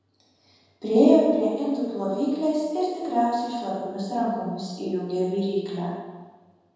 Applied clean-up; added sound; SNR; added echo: none; none; none; reverberation time 1.2 s.